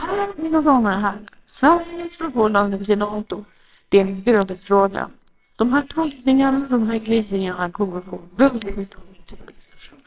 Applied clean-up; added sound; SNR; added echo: neural separator model SepFormer WHAMR!.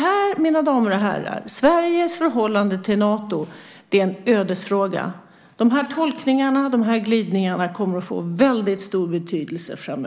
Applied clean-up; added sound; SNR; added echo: none; none; none; none.